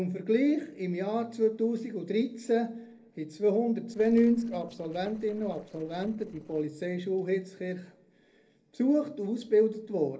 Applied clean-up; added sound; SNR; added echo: neural separator model SepFormer DNS4.